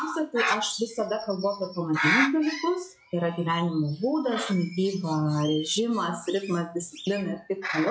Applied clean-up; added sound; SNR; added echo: classical method log-MMSE.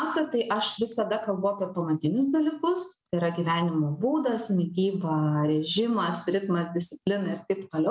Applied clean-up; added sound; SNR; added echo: none; none; none; none.